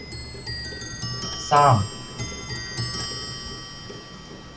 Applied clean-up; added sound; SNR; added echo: none; Clock; 6 dB; none.